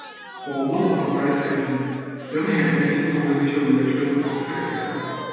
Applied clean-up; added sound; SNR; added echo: none; Crowd; 15 dB; reverberation time 2.1 s.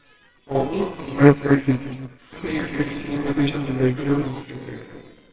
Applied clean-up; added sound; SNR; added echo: neural separator model SepFormer WHAMR!.